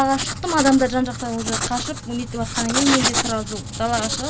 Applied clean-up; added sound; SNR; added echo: none; Writing; 4 dB; none.